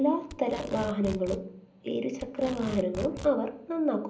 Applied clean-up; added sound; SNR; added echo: none; Packing tape, duct tape; 12 dB; reverberation time 0.5 s.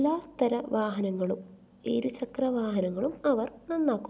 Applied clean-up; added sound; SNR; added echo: none; none; none; none.